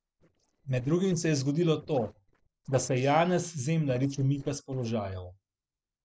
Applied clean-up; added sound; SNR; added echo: neural separator model SepFormer DNS4.